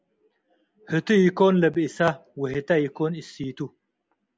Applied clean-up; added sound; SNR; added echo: none; none; none; none.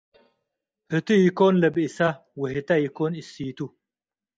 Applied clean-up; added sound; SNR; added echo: neural mask model DeepFilterNet 3.